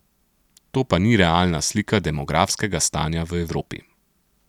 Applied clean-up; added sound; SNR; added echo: none; none; none; none.